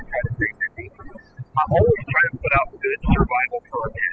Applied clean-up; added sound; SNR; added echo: classical method spectral subtraction.